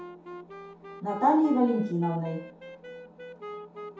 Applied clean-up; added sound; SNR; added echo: none; Wind instrument, woodwind instrument; 14 dB; reverberation time 0.6 s.